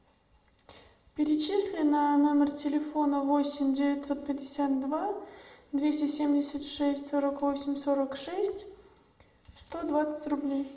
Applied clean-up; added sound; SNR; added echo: none; none; none; reverberation time 0.7 s.